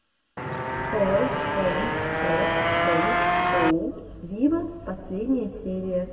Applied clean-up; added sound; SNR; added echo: none; Motorcycle; -3 dB; reverberation time 1.3 s.